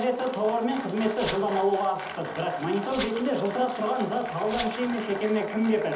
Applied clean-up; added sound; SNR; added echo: none; Glass; 16 dB; reverberation time 1.2 s.